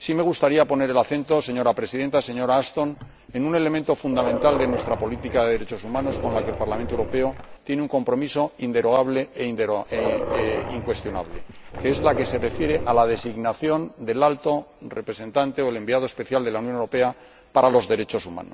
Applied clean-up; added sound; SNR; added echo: none; Dog; 6 dB; none.